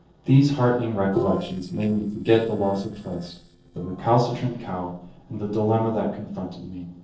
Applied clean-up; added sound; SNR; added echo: neural separator model SepFormer DNS4.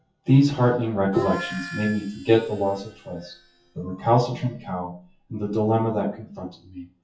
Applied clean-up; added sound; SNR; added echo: classical method WPE with log-MMSE.